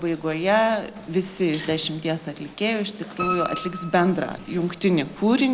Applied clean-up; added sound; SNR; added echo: none; Piano; 14 dB; none.